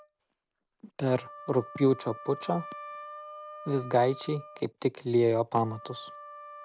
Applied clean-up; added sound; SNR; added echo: none; Wind instrument, woodwind instrument; 16 dB; none.